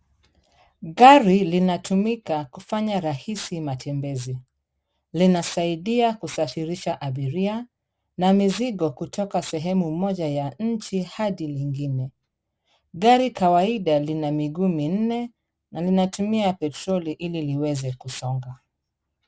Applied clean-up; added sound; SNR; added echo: none; none; none; none.